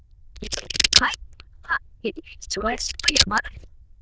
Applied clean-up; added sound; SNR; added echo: neural diffusion model UNIVERSE++.